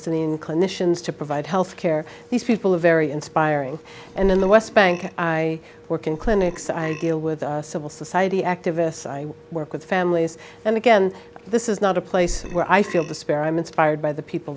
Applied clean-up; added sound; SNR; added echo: none; Burping, eructation; 12 dB; none.